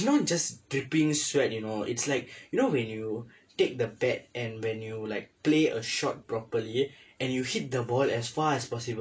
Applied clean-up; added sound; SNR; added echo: none; none; none; none.